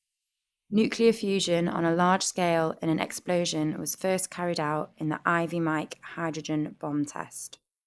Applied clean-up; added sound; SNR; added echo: neural mask model Resemble Enhance denoiser.